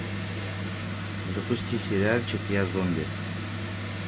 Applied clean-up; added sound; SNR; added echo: none; none; none; none.